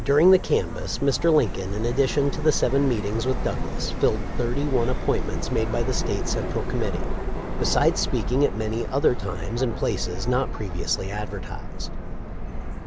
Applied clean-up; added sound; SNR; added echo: none; Subway, metro, underground; 2 dB; none.